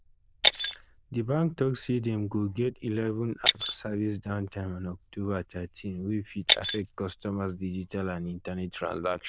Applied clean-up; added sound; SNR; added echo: neural diffusion model UNIVERSE++.